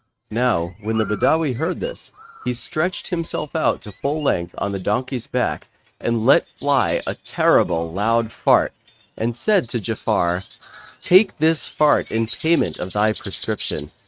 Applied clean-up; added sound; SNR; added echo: neural mask model RNNoise.